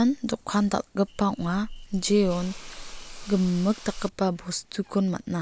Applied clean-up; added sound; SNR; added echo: none; Hiss / Insect; 12 dB; none.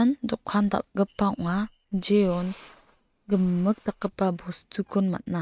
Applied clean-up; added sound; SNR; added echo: neural mask model RNNoise.